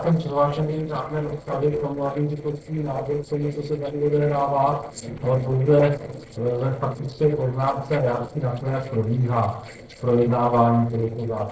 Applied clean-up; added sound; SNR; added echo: neural separator model SepFormer DNS4.